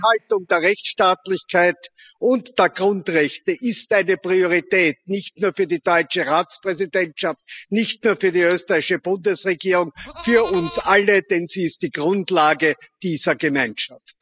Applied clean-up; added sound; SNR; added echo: classical method spectral subtraction.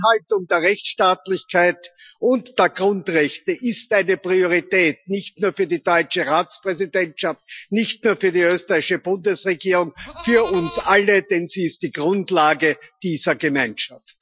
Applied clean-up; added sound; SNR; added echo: classical method Wiener filter.